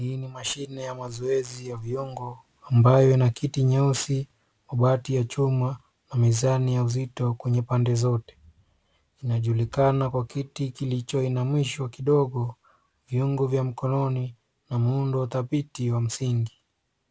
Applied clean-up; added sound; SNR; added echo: none; none; none; none.